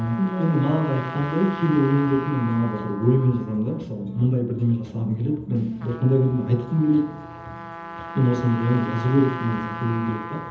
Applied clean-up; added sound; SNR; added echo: none; Trumpet; 13 dB; reverberation time 0.7 s.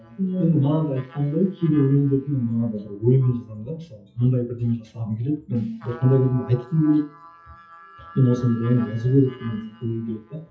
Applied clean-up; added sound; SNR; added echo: classical method WPE with log-MMSE.